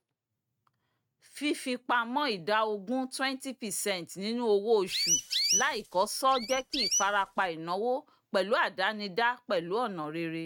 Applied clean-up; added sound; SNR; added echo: neural mask model RNNoise.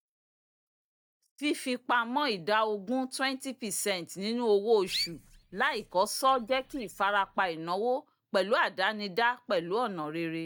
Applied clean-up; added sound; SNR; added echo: neural mask model DeepFilterNet 3.